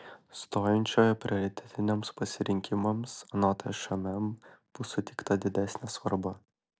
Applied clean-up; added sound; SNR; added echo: none; none; none; none.